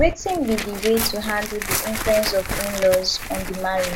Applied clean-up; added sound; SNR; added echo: none; Tearing; 5 dB; none.